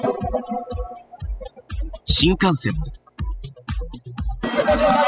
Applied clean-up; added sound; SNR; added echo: classical method spectral subtraction.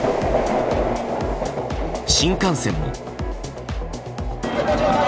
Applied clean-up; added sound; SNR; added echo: none; Bass drum; 15 dB; none.